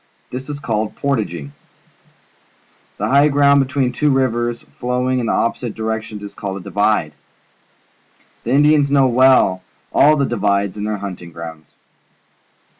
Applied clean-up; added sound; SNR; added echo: none; none; none; none.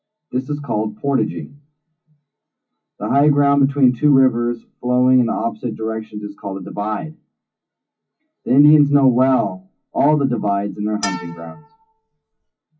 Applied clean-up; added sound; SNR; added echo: classical method WPE with log-MMSE.